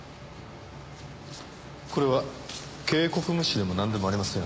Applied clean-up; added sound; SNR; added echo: none; none; none; none.